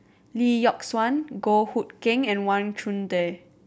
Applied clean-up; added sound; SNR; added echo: none; none; none; none.